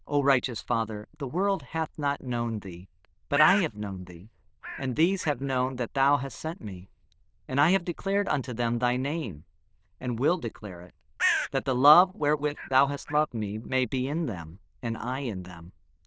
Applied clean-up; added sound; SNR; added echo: neural diffusion model UNIVERSE++.